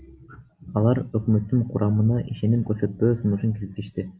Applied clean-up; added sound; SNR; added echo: none; none; none; none.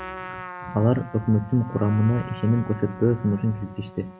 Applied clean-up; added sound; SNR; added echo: none; Trumpet; 15 dB; none.